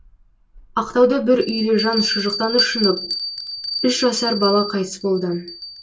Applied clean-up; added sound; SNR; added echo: none; Bell; 7 dB; reverberation time 0.1 s.